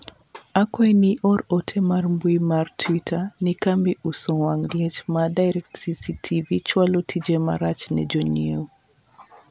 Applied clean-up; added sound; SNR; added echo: none; none; none; none.